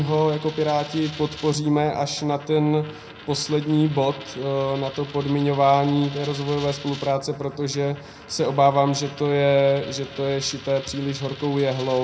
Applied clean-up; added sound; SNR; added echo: none; Coin (dropping); 18 dB; reverberation time 0.4 s.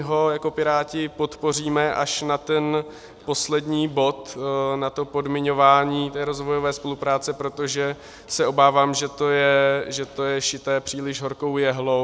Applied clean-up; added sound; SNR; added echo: none; none; none; none.